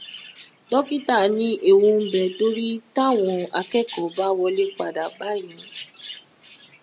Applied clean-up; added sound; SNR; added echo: none; Chirp, tweet; 17 dB; none.